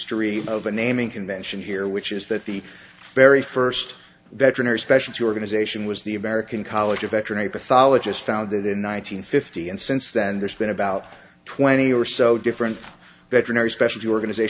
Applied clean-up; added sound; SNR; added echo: none; none; none; none.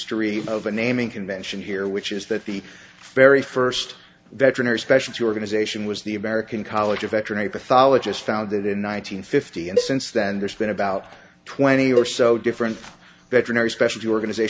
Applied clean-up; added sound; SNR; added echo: none; Cowbell; 7 dB; none.